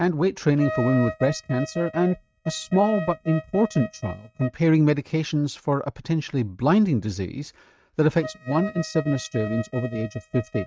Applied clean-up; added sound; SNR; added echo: neural mask model RNNoise.